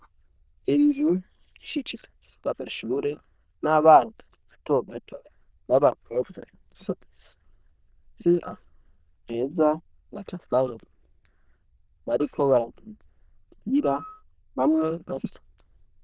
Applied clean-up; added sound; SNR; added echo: neural diffusion model UNIVERSE++.